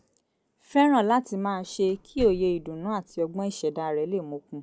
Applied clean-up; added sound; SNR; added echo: none; Slam; 18 dB; none.